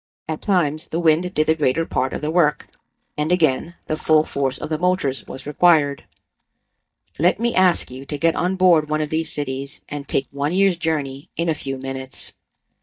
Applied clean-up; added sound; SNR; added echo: neural mask model DeepFilterNet 3.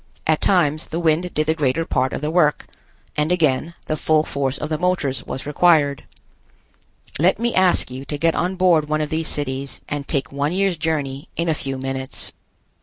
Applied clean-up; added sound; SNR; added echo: none; none; none; none.